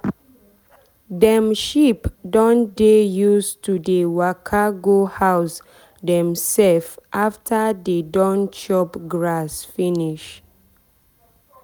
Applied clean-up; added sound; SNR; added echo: none; none; none; none.